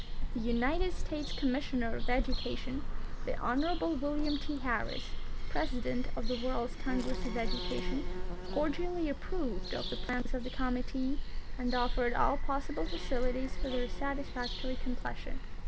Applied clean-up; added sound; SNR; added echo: none; Bird vocalization, bird call, bird song; -3 dB; none.